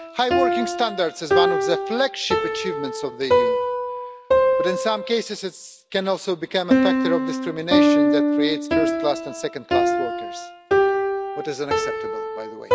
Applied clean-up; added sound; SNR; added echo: none; Piano; -5 dB; none.